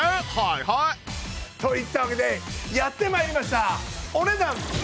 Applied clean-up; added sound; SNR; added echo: none; none; none; none.